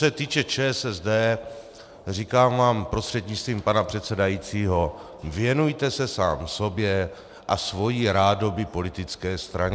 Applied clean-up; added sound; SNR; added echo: none; none; none; none.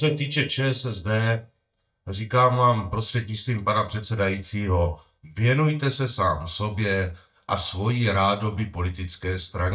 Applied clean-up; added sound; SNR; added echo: neural mask model DeepFilterNet 3.